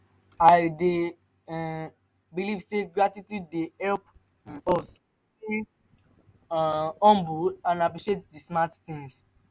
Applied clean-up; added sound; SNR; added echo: none; none; none; none.